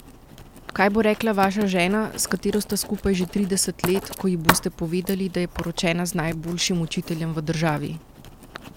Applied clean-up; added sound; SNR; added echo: none; Writing; 10 dB; none.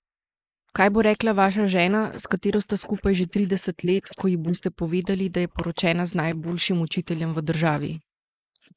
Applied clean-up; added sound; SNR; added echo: neural mask model Resemble Enhance denoiser.